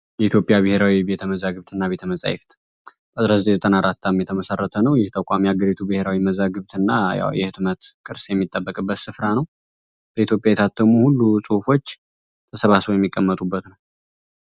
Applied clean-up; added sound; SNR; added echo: none; none; none; none.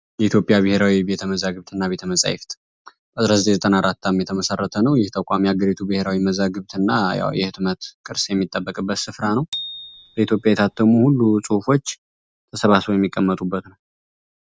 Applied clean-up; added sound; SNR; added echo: none; Bicycle bell; 17 dB; none.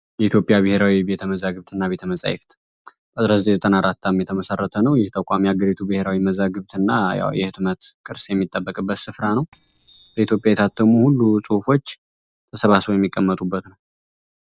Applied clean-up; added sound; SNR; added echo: neural separator model SepFormer DNS4.